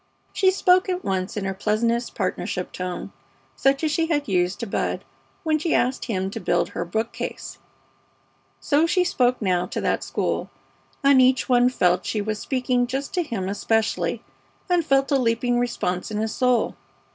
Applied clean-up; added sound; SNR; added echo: none; none; none; none.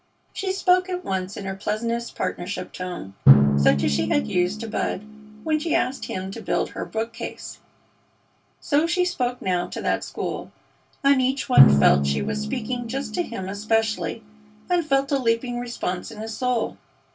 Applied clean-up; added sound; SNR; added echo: none; Drum; 2 dB; reverberation time 0.1 s.